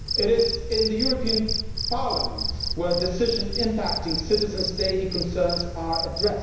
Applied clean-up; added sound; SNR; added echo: none; Cricket; 2 dB; reverberation time 1.0 s.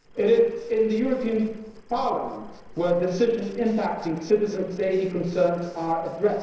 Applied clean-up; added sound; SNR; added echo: neural separator model SepFormer DNS4.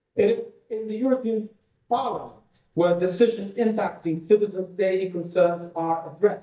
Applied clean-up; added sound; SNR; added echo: neural mask model DeepFilterNet 3.